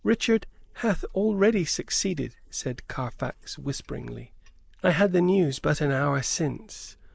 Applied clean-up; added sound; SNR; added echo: neural mask model Resemble Enhance denoiser.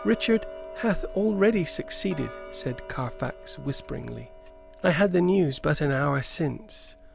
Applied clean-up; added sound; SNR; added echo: none; Tick-tock; 17 dB; none.